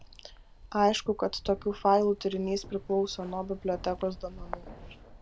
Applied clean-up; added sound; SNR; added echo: none; Keys jangling; 17 dB; none.